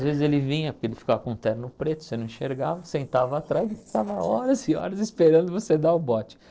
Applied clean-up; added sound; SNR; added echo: neural separator model SepFormer DNS4.